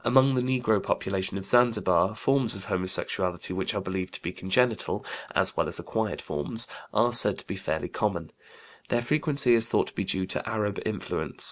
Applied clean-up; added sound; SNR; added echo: none; none; none; none.